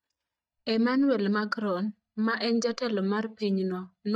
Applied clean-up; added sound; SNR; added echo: neural mask model DeepFilterNet 3.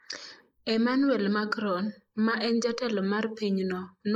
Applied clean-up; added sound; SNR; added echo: neural mask model Resemble Enhance denoiser.